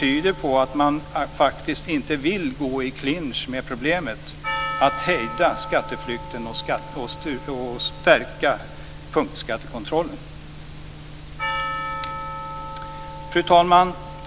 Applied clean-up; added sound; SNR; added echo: none; Percussion; 11 dB; none.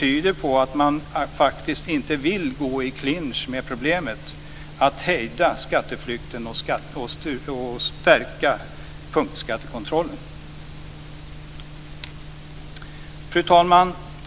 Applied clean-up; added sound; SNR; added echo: none; none; none; none.